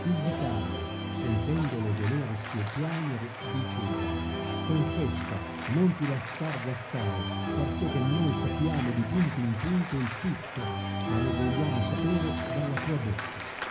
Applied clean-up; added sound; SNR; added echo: none; Organ; 3 dB; reverberation time 0.5 s.